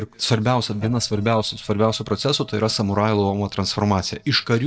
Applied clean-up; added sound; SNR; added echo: neural mask model DeepFilterNet 3.